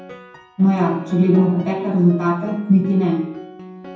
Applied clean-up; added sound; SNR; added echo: none; Piano; 20 dB; reverberation time 0.9 s.